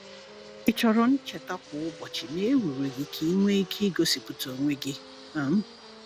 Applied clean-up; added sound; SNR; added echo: none; Fixed-wing aircraft, airplane + Wind instrument, woodwind instrument; 18 dB; none.